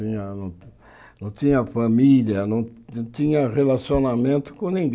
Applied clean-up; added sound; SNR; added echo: none; none; none; none.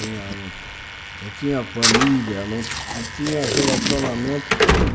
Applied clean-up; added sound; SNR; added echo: none; Packing tape, duct tape + Slam / Alarm; -2 dB; none.